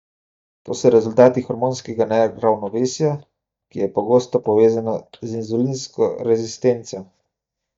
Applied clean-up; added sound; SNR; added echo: neural mask model DeepFilterNet 3.